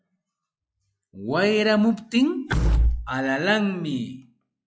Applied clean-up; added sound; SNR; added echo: classical method log-MMSE.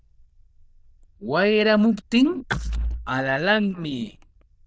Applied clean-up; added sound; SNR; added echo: neural diffusion model UNIVERSE++.